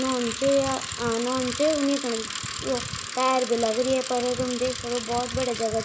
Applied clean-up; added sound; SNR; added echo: none; Bicycle; 8 dB; none.